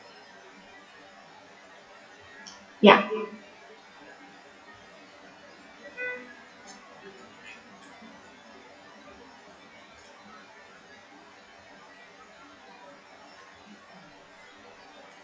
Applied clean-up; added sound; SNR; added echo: classical method WPE with log-MMSE.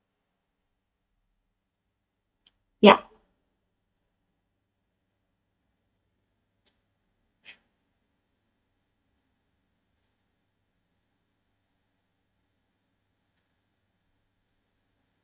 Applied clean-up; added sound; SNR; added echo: neural mask model DeepFilterNet 3.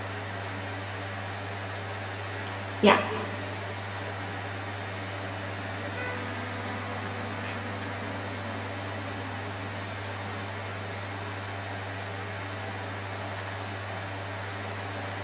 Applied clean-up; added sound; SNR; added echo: none; Wind instrument, woodwind instrument; 11 dB; reverberation time 2.3 s.